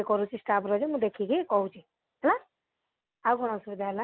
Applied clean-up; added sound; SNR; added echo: none; none; none; none.